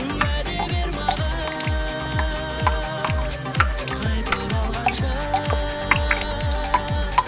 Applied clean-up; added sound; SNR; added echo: none; Drip; 4 dB; none.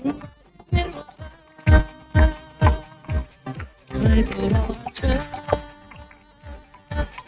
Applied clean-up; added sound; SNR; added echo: neural mask model RNNoise.